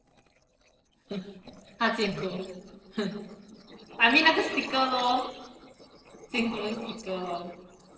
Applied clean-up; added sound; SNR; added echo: neural separator model SepFormer DNS4.